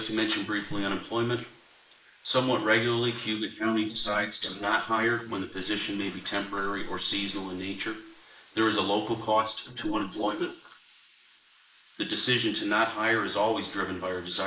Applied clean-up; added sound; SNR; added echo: neural mask model Resemble Enhance denoiser.